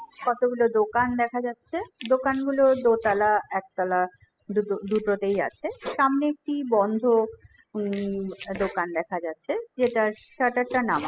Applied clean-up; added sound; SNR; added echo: classical method spectral subtraction.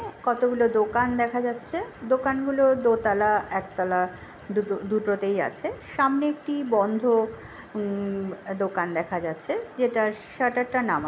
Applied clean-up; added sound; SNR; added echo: none; none; none; none.